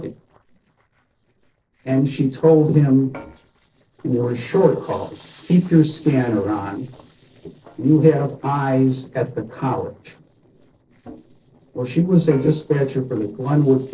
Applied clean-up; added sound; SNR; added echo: neural separator model SepFormer DNS4.